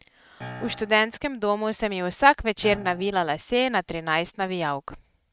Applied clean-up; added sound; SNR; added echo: neural mask model RNNoise.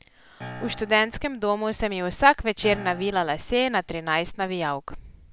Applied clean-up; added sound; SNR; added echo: none; Piano; 17 dB; none.